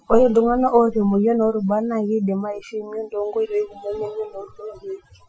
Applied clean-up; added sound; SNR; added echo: classical method Wiener filter.